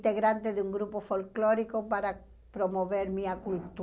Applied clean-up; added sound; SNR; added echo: none; none; none; none.